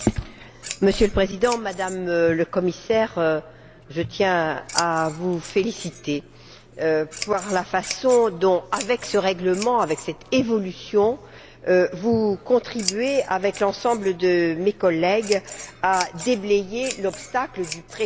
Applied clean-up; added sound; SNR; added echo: none; Scissors; 15 dB; none.